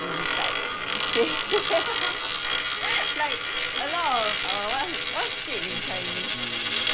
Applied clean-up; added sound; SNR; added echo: none; Coin (dropping); -3 dB; none.